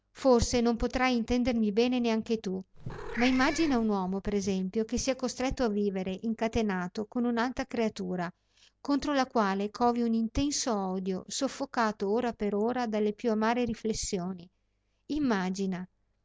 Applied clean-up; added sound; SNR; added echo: none; Meow / Purr; 7 dB; none.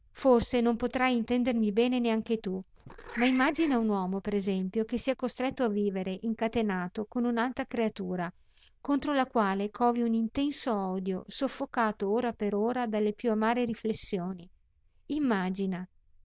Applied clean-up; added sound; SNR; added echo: neural diffusion model UNIVERSE++.